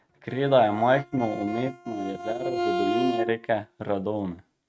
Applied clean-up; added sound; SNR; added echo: neural mask model RNNoise.